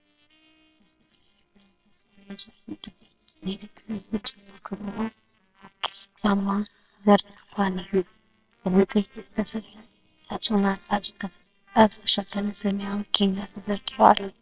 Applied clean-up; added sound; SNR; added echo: neural separator model SepFormer WHAMR!.